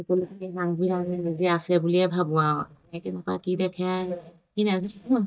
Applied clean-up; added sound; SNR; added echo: neural mask model DeepFilterNet 3.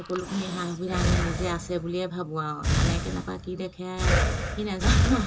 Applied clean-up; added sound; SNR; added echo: none; Breathing; -3 dB; reverberation time 0.2 s.